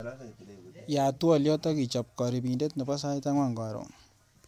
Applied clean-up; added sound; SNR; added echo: none; none; none; none.